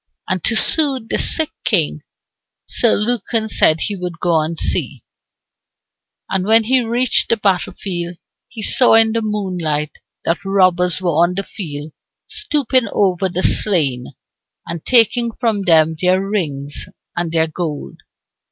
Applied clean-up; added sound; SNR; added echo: none; none; none; none.